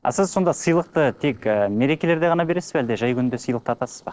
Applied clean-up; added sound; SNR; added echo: neural separator model SepFormer DNS4.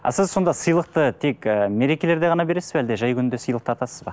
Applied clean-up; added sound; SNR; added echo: none; none; none; none.